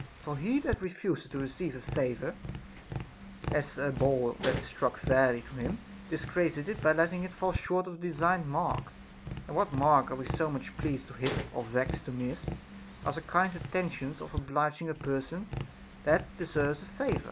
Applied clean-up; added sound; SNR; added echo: none; Tap; 9 dB; none.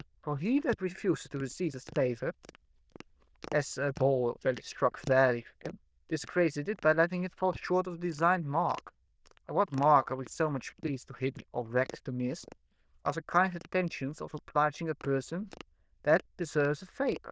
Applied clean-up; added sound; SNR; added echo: neural diffusion model UNIVERSE++.